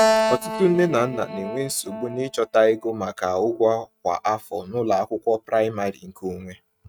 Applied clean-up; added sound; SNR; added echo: neural mask model RNNoise.